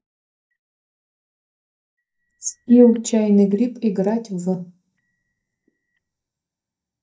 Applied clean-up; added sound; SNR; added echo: neural mask model DeepFilterNet 3.